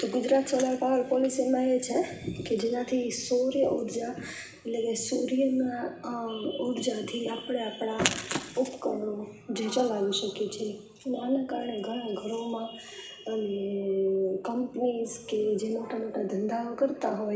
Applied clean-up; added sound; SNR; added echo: none; none; none; reverberation time 1.1 s.